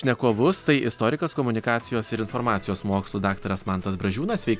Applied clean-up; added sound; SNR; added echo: none; none; none; none.